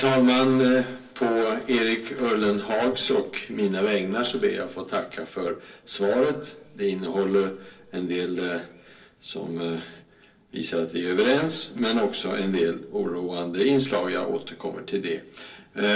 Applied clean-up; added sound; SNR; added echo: neural separator model SepFormer DNS4.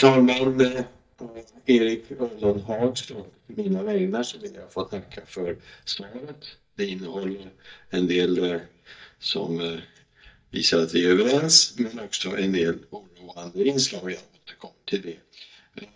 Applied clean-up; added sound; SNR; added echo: neural mask model DeepFilterNet 3.